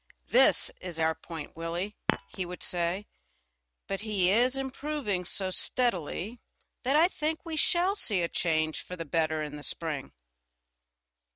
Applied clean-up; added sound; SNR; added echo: neural mask model RNNoise.